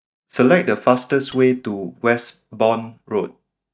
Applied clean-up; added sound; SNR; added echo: neural mask model DeepFilterNet 3.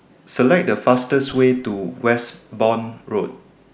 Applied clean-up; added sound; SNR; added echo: neural mask model Resemble Enhance denoiser.